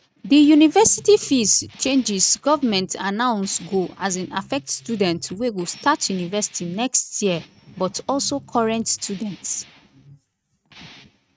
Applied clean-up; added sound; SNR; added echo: neural mask model RNNoise.